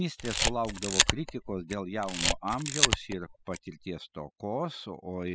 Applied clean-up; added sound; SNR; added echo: classical method spectral subtraction.